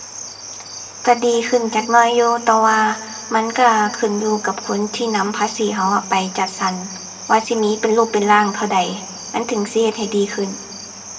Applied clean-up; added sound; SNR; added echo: none; Cricket; 15 dB; reverberation time 1.1 s.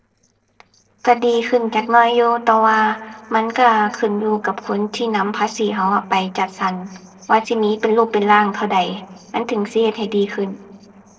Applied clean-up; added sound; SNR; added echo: neural separator model SepFormer DNS4.